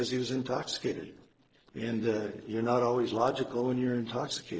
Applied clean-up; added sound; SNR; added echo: neural separator model SepFormer DNS4.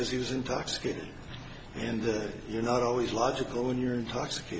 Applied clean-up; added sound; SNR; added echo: none; none; none; none.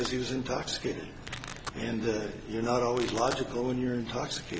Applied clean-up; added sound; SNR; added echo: none; Domestic sounds, home sounds; 15 dB; none.